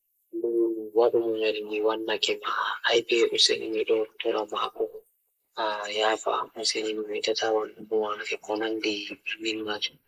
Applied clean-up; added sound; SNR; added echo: neural mask model Resemble Enhance denoiser.